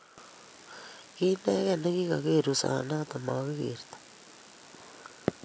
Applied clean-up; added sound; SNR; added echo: none; none; none; none.